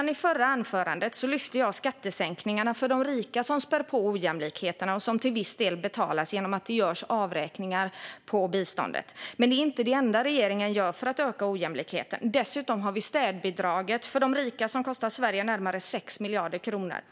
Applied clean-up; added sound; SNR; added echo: none; none; none; none.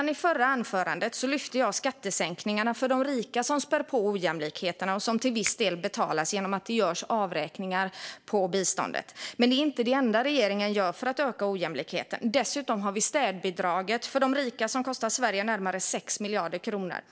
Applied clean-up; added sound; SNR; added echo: neural separator model SepFormer DNS4.